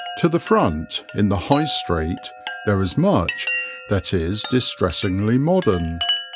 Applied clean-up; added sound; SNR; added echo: none; Chime; 10 dB; none.